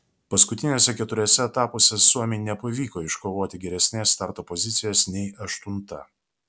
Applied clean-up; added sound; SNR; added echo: none; none; none; none.